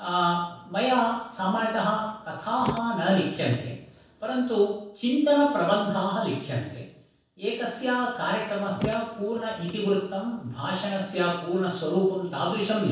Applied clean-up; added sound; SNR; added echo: neural separator model SepFormer DNS4.